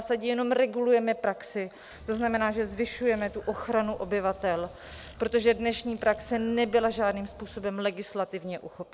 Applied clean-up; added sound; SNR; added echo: none; Bird; 20 dB; none.